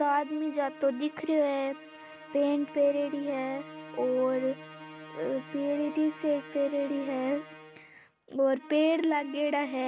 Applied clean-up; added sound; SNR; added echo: none; Musical instrument; 16 dB; none.